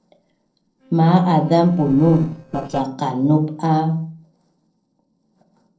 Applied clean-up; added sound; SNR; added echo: neural separator model SepFormer DNS4.